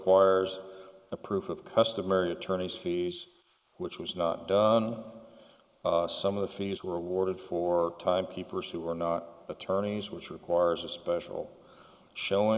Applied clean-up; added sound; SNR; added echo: neural mask model Resemble Enhance denoiser.